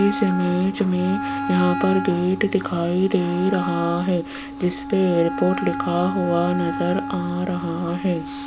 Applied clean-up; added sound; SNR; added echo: none; Wind instrument, woodwind instrument; 7 dB; none.